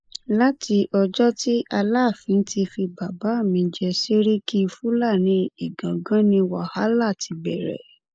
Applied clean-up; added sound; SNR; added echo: neural mask model Resemble Enhance denoiser.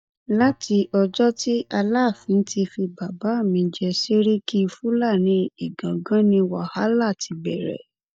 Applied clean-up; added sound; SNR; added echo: neural mask model DeepFilterNet 3.